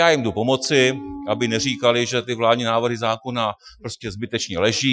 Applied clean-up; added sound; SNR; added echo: classical method Wiener filter.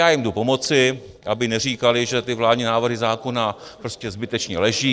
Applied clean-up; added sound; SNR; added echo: neural separator model SepFormer DNS4.